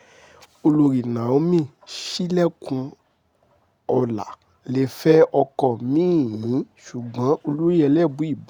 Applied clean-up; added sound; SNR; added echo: none; none; none; none.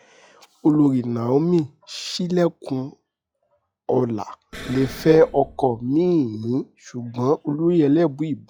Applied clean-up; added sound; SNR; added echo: classical method log-MMSE.